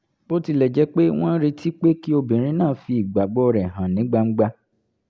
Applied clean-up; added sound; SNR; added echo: none; none; none; none.